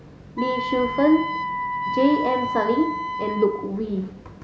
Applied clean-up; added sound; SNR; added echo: none; Wind instrument, woodwind instrument; 5 dB; none.